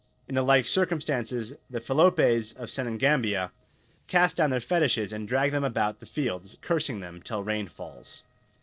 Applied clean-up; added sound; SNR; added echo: neural separator model SepFormer DNS4.